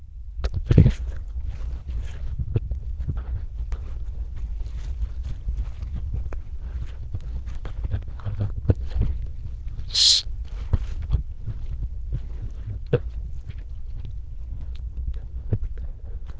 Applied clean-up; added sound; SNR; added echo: neural diffusion model UNIVERSE++.